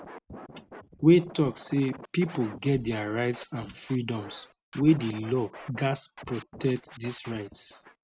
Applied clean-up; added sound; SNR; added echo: neural mask model RNNoise.